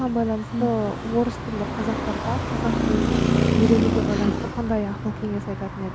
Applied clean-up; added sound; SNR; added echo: none; Traffic noise, roadway noise; -1 dB; none.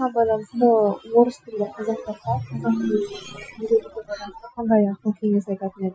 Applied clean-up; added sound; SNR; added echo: classical method Wiener filter.